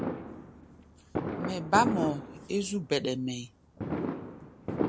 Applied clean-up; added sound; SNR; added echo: none; Fireworks; 3 dB; none.